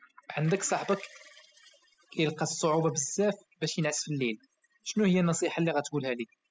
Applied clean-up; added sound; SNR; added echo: classical method spectral subtraction.